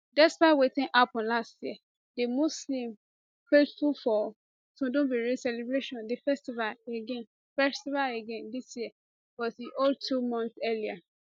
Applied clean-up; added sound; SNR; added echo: none; none; none; none.